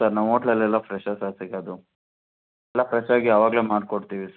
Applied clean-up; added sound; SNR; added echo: none; none; none; none.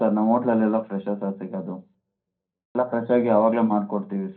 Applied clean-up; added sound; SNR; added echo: none; none; none; reverberation time 0.3 s.